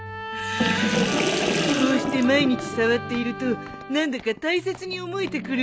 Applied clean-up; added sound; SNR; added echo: none; Sink (filling or washing) / Water; 1 dB; none.